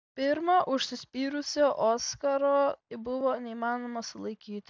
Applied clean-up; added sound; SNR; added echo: none; none; none; none.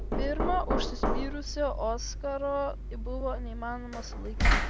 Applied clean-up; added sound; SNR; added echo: none; Knock; -4 dB; none.